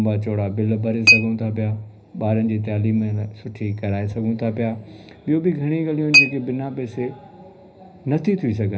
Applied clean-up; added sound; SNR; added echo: none; Chink, clink; 3 dB; reverberation time 0.5 s.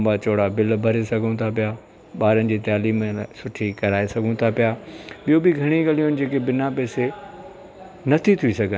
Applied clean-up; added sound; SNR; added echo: none; none; none; none.